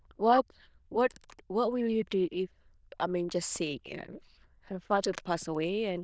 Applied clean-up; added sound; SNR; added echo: neural diffusion model UNIVERSE++.